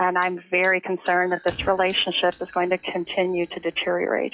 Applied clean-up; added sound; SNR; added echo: classical method log-MMSE.